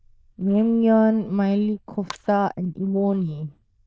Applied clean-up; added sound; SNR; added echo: neural diffusion model UNIVERSE++.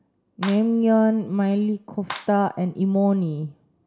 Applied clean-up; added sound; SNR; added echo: none; Clapping; 18 dB; none.